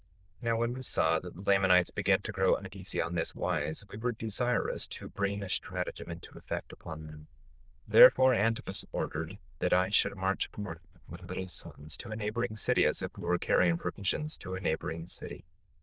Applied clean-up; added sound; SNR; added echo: neural diffusion model UNIVERSE++.